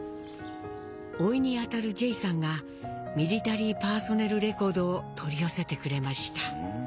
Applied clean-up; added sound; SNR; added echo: none; none; none; none.